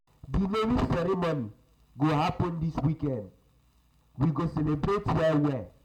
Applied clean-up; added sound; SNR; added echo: none; none; none; reverberation time 0.3 s.